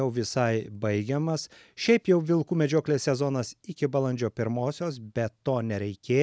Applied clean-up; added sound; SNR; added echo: none; none; none; none.